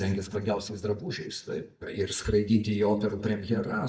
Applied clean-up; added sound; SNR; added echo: neural mask model DeepFilterNet 3.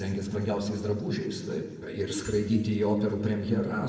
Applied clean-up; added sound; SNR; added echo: neural separator model SepFormer DNS4.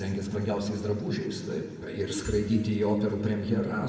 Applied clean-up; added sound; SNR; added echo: none; Marimba, xylophone / Wood; 10 dB; reverberation time 1.5 s.